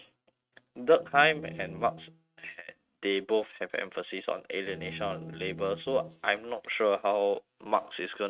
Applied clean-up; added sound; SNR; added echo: neural mask model RNNoise.